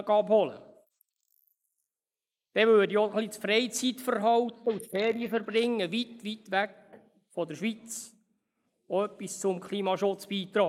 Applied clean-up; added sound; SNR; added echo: neural mask model Resemble Enhance denoiser.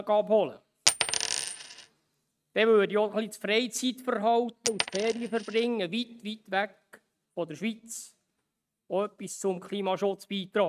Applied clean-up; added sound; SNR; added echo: neural mask model RNNoise.